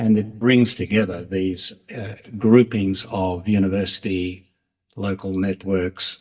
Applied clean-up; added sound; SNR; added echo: neural mask model DeepFilterNet 3.